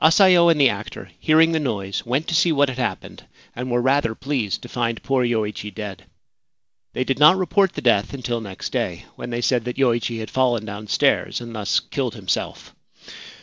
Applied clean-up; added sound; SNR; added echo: none; none; none; none.